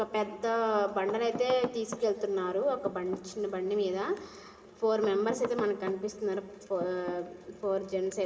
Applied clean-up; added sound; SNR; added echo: none; Knock / Wood; 14 dB; reverberation time 2.7 s.